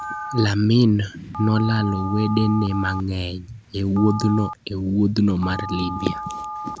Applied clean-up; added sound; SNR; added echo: none; Telephone; 12 dB; none.